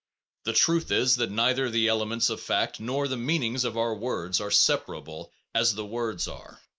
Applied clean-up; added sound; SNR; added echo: neural mask model Resemble Enhance denoiser.